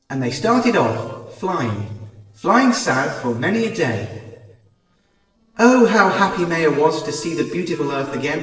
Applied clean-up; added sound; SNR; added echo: neural separator model SepFormer DNS4.